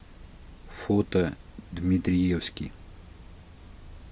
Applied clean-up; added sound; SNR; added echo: none; none; none; none.